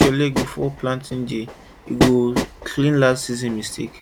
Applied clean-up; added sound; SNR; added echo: none; Train; 4 dB; none.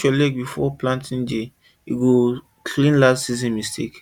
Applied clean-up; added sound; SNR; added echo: none; none; none; none.